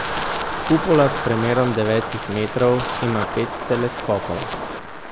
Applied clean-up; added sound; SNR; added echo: none; Wind; 5 dB; none.